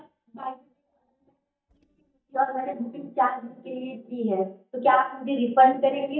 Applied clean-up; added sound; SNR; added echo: neural mask model DeepFilterNet 3.